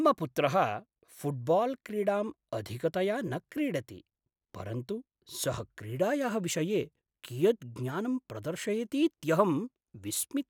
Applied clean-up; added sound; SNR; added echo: none; none; none; none.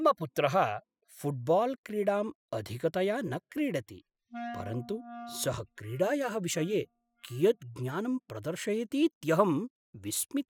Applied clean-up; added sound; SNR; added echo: classical method spectral subtraction.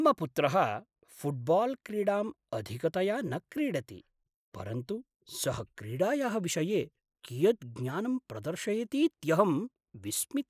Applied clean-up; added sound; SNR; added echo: neural mask model Resemble Enhance denoiser.